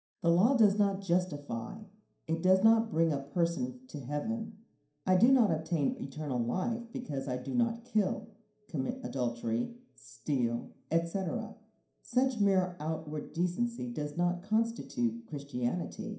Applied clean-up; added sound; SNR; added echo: none; none; none; reverberation time 0.5 s.